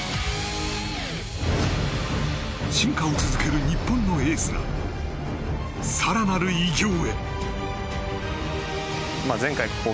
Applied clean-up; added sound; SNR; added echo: none; none; none; none.